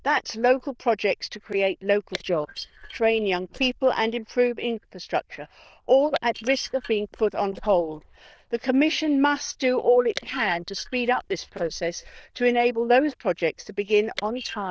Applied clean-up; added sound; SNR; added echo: neural diffusion model UNIVERSE++.